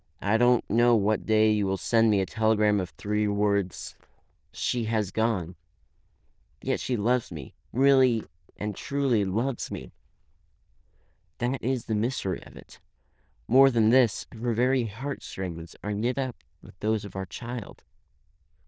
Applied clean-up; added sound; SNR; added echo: neural diffusion model UNIVERSE++.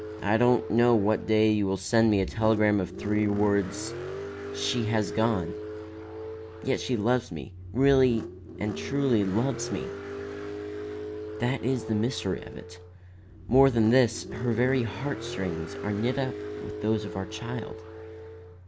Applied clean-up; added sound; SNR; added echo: none; Car; 10 dB; none.